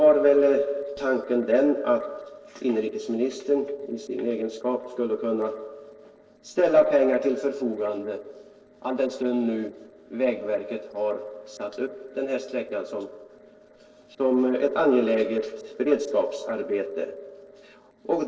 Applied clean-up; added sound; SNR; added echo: neural separator model SepFormer DNS4.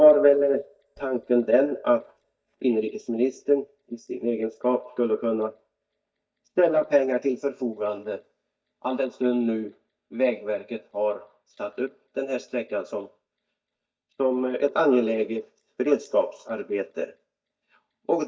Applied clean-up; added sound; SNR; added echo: neural mask model DeepFilterNet 3.